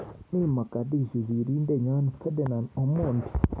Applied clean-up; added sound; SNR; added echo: none; none; none; none.